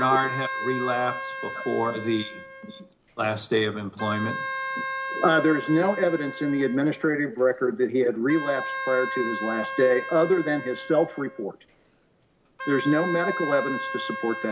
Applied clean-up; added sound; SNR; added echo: none; Wind instrument, woodwind instrument; 8 dB; none.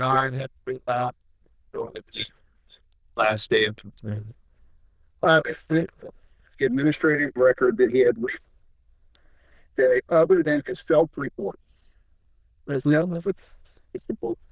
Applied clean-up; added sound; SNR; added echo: neural diffusion model UNIVERSE++.